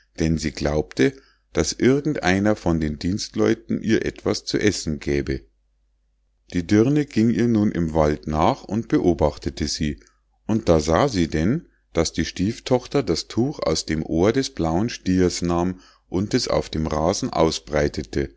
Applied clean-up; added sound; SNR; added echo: none; none; none; none.